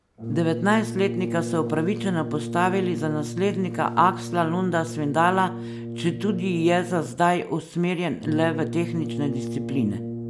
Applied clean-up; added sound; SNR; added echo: none; Brass instrument; 7 dB; none.